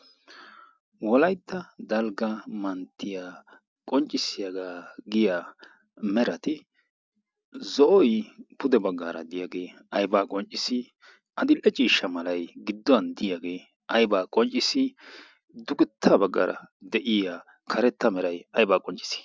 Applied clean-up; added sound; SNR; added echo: none; none; none; none.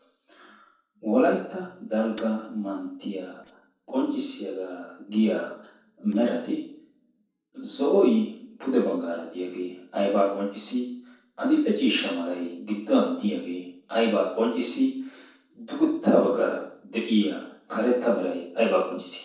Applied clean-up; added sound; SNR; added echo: neural separator model SepFormer DNS4.